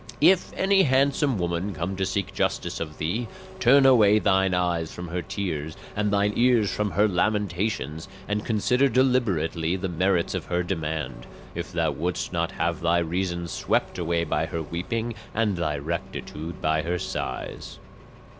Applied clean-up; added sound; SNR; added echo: none; Engine; 18 dB; none.